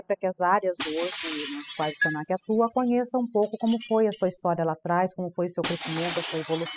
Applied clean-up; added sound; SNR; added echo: classical method spectral subtraction.